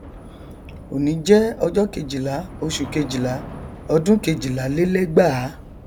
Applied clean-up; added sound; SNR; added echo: none; Subway, metro, underground / Train; 15 dB; none.